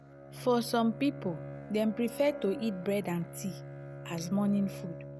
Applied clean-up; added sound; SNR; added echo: none; Bowed string instrument; 12 dB; none.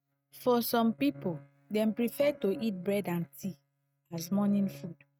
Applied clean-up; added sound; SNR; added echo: neural mask model RNNoise.